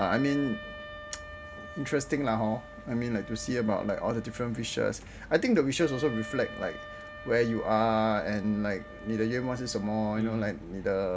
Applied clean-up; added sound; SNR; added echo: none; Wind instrument, woodwind instrument; 16 dB; none.